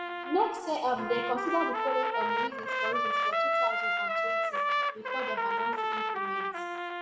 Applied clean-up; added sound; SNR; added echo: none; Trumpet; -4 dB; reverberation time 0.9 s.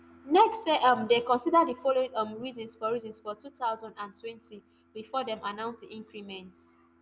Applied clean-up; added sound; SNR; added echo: none; none; none; none.